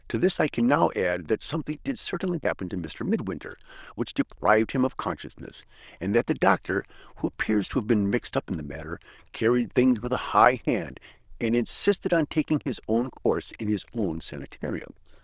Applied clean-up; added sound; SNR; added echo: neural diffusion model UNIVERSE++.